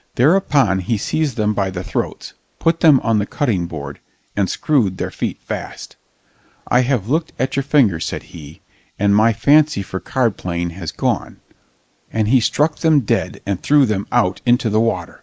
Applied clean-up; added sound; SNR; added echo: neural mask model Resemble Enhance denoiser.